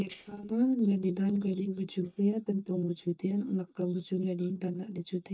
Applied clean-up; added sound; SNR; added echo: neural mask model DeepFilterNet 3.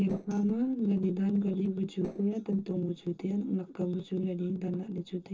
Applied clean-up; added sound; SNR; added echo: neural separator model SepFormer DNS4.